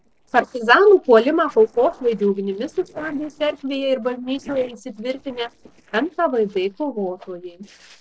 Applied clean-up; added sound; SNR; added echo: neural separator model SepFormer DNS4.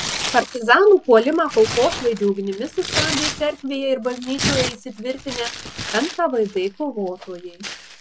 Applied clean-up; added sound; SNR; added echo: none; Tearing; 8 dB; none.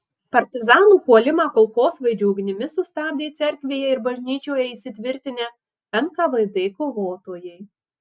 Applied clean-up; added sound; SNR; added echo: none; none; none; none.